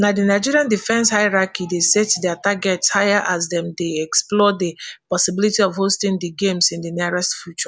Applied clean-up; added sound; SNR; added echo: none; none; none; none.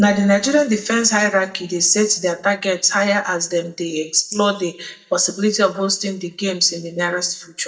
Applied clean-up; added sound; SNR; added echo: neural mask model DeepFilterNet 3.